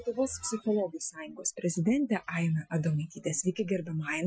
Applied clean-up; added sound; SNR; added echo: classical method Wiener filter.